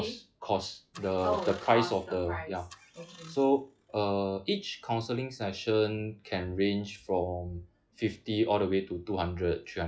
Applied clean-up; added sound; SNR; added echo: classical method log-MMSE.